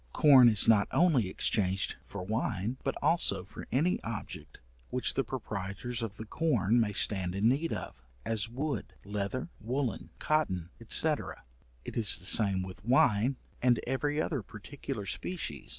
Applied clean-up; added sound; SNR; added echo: none; none; none; none.